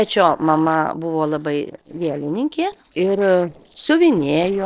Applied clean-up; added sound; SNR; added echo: neural separator model SepFormer DNS4.